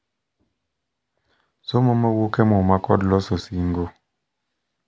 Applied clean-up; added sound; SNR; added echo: none; none; none; none.